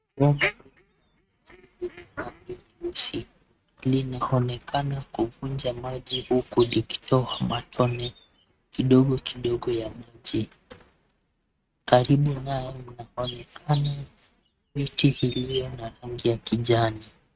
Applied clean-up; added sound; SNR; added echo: neural mask model RNNoise.